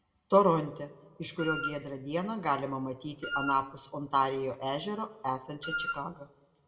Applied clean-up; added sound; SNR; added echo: none; Wind instrument, woodwind instrument; 3 dB; reverberation time 0.9 s.